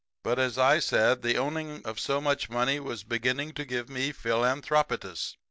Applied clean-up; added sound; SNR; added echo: none; none; none; none.